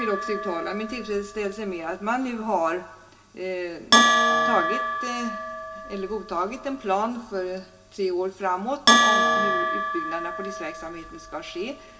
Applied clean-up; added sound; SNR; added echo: none; Bell; -3 dB; reverberation time 0.2 s.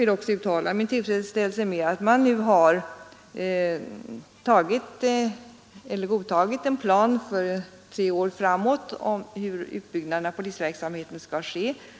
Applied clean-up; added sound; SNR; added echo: none; none; none; none.